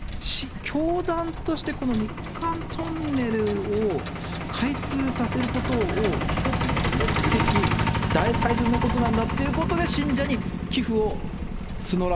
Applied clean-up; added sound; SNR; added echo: none; Truck; 0 dB; none.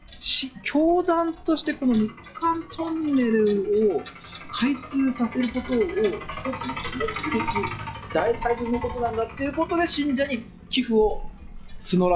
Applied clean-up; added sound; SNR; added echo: classical method log-MMSE.